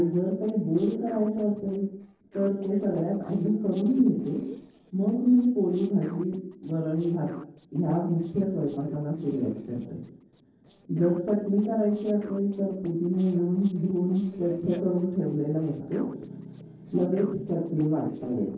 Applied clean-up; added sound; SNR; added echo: neural separator model SepFormer DNS4.